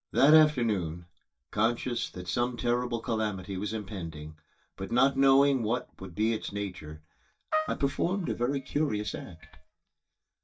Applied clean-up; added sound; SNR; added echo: neural mask model DeepFilterNet 3.